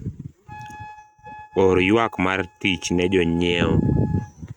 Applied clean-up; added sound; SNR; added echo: neural mask model RNNoise.